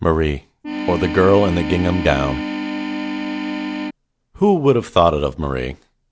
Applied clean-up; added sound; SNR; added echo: none; Organ; 5 dB; none.